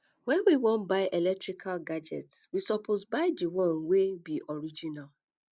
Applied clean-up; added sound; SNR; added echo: none; none; none; none.